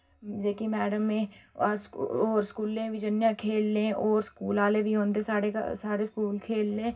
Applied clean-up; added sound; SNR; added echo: none; none; none; reverberation time 0.4 s.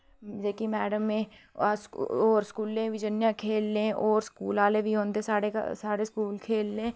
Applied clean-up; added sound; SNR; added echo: none; none; none; none.